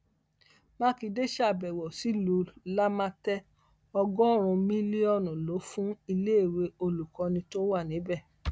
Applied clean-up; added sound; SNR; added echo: none; none; none; none.